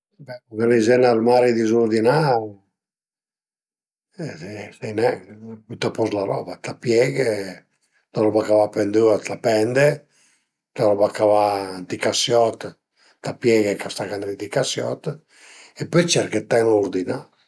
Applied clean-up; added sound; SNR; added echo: none; none; none; none.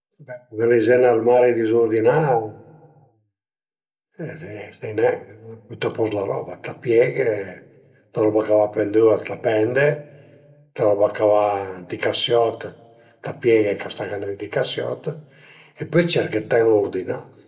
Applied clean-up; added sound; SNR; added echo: none; none; none; reverberation time 0.5 s.